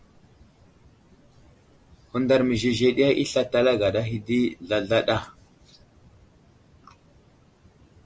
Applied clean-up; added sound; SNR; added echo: none; none; none; none.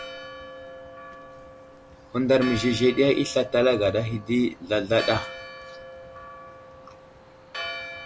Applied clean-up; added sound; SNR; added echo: none; Church bell; 13 dB; none.